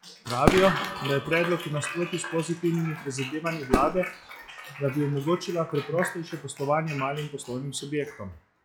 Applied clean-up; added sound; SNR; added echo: classical method log-MMSE.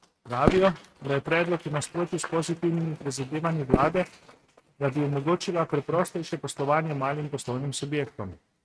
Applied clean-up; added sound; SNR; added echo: neural mask model RNNoise.